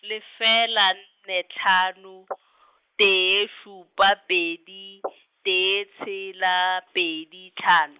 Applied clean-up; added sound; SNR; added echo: neural mask model Resemble Enhance denoiser.